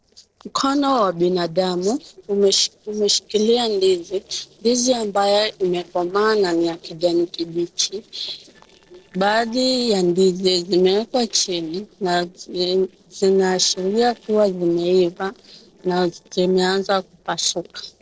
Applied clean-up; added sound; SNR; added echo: neural separator model SepFormer DNS4.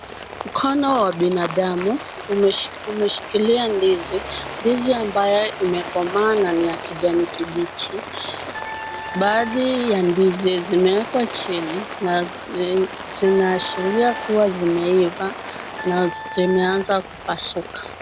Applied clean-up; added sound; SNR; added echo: none; Rain + Wind instrument, woodwind instrument; 11 dB; none.